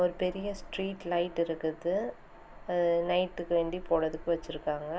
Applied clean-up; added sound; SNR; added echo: none; Cricket / Motor vehicle (road); 17 dB; none.